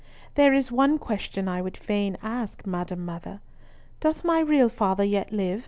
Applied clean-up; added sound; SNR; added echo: none; none; none; none.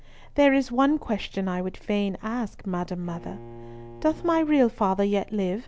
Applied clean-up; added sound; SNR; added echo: none; Bowed string instrument; 20 dB; none.